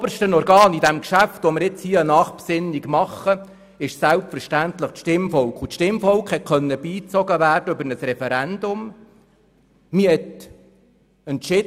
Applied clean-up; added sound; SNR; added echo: none; none; none; none.